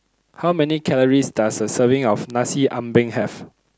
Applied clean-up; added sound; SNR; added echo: none; none; none; none.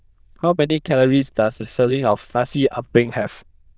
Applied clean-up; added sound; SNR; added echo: neural diffusion model UNIVERSE++.